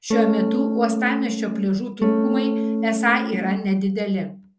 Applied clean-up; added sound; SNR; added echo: none; Electric guitar / Strum; -1 dB; none.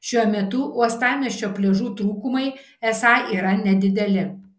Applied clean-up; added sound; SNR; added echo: none; none; none; none.